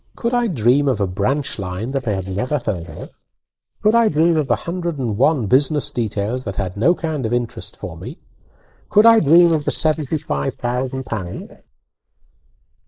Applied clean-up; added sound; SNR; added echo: neural mask model Resemble Enhance denoiser.